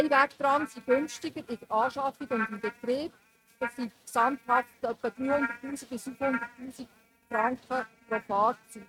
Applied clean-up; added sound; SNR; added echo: neural mask model RNNoise.